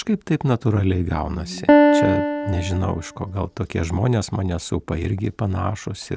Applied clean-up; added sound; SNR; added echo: none; Piano; -2 dB; none.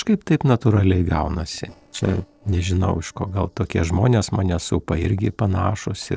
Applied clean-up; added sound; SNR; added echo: neural separator model SepFormer DNS4.